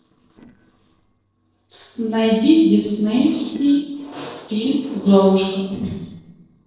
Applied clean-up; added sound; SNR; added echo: neural separator model SepFormer DNS4.